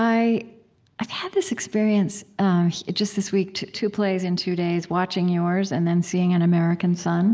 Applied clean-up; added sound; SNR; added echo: none; none; none; none.